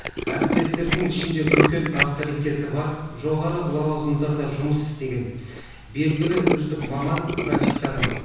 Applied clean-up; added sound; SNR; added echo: none; Tools; 2 dB; reverberation time 1.1 s.